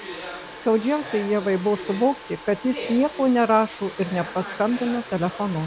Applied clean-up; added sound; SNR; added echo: none; Domestic sounds, home sounds; 13 dB; none.